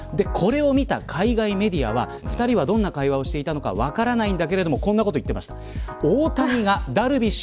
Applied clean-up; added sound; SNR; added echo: none; none; none; none.